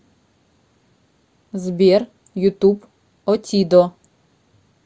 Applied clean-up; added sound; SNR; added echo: none; none; none; none.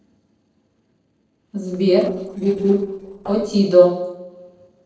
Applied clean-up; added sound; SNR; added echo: neural separator model SepFormer DNS4.